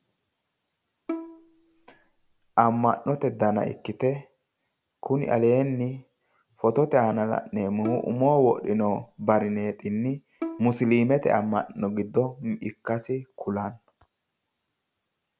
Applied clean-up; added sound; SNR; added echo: none; Bowed string instrument; 14 dB; none.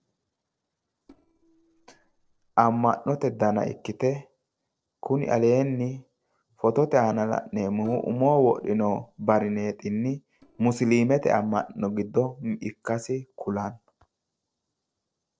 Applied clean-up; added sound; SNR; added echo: neural separator model SepFormer DNS4.